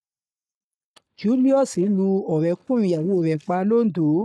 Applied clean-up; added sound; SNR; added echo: neural mask model DeepFilterNet 3.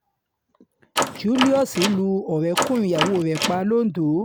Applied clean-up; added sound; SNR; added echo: none; Door; 5 dB; none.